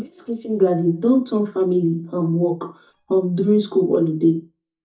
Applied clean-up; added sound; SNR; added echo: neural mask model DeepFilterNet 3.